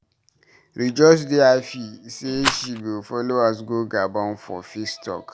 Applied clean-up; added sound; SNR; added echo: none; Rattle; 5 dB; none.